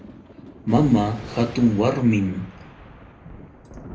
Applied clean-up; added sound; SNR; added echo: none; Thunder; 16 dB; reverberation time 0.3 s.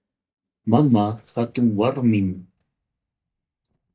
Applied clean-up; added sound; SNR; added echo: neural mask model DeepFilterNet 3.